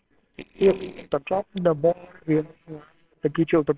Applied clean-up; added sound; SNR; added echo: neural separator model SepFormer WHAMR!.